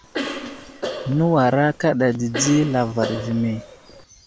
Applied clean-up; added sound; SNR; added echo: none; Cough; 10 dB; none.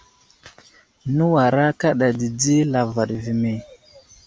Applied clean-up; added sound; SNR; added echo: none; none; none; none.